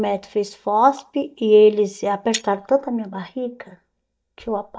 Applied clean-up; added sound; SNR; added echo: neural mask model DeepFilterNet 3.